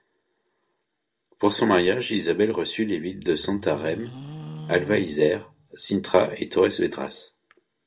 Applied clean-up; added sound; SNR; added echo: neural separator model SepFormer DNS4.